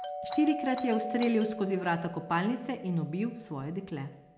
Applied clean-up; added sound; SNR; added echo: none; Doorbell; 10 dB; none.